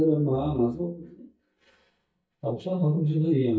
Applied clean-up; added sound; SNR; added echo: neural mask model DeepFilterNet 3.